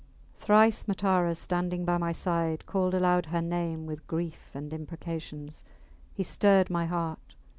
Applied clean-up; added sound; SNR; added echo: none; none; none; none.